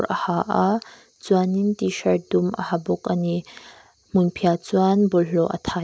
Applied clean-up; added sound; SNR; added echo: none; none; none; none.